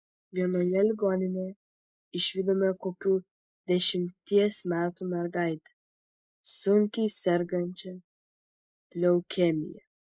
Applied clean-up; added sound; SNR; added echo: neural mask model Resemble Enhance denoiser.